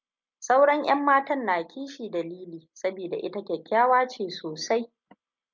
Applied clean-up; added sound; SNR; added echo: none; none; none; none.